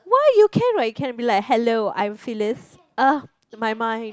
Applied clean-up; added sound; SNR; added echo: none; none; none; none.